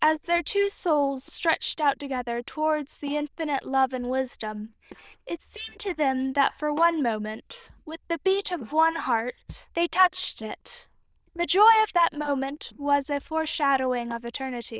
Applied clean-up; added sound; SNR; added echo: neural diffusion model UNIVERSE++.